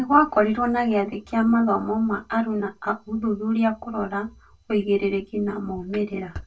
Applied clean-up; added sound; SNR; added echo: none; none; none; reverberation time 0.1 s.